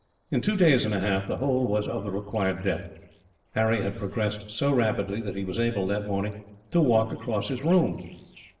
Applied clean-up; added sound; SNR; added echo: neural separator model SepFormer DNS4.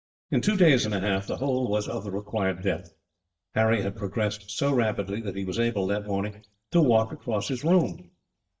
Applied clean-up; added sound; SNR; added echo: neural mask model DeepFilterNet 3.